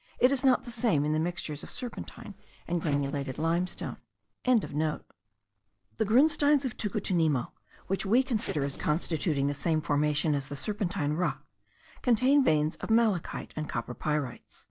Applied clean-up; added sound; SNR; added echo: neural separator model SepFormer DNS4.